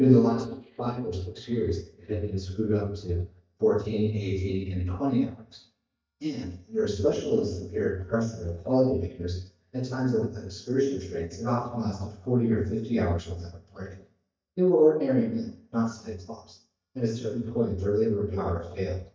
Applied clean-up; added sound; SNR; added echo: neural mask model DeepFilterNet 3.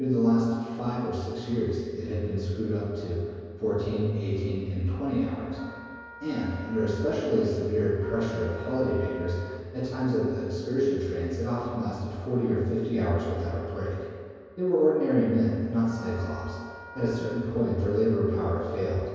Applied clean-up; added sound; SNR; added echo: none; Wind instrument, woodwind instrument; 18 dB; reverberation time 2.2 s.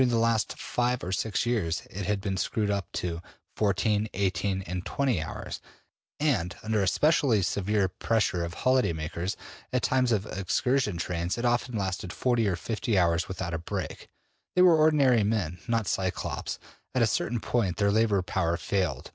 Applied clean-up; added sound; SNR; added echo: none; none; none; none.